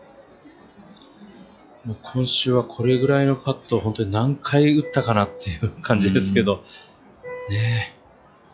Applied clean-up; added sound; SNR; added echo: classical method log-MMSE.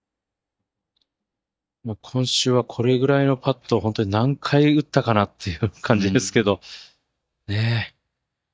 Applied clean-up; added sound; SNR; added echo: neural mask model DeepFilterNet 3.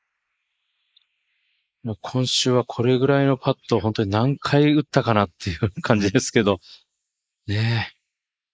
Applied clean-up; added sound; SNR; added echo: neural mask model Resemble Enhance denoiser.